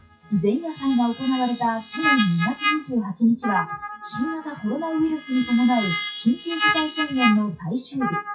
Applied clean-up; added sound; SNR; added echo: classical method WPE with log-MMSE.